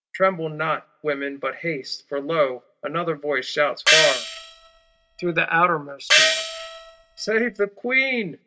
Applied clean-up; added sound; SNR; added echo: neural mask model RNNoise.